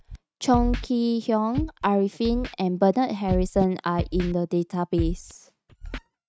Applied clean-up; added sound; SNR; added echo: neural mask model RNNoise.